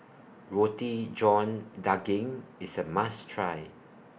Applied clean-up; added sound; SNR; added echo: none; none; none; none.